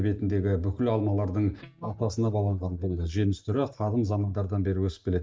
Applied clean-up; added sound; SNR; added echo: neural mask model DeepFilterNet 3.